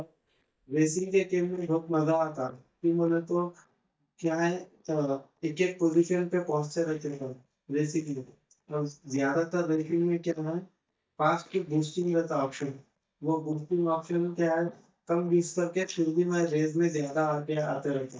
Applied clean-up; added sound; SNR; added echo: neural mask model DeepFilterNet 3.